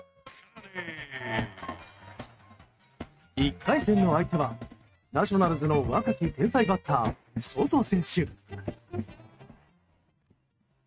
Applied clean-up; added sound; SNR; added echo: neural mask model RNNoise.